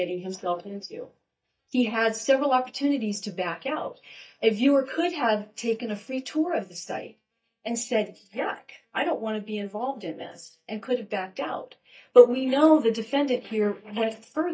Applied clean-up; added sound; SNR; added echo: neural mask model DeepFilterNet 3.